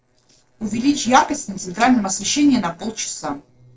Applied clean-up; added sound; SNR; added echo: neural separator model SepFormer DNS4.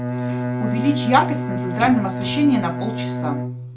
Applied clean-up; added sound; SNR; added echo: none; Bowed string instrument; 3 dB; reverberation time 0.2 s.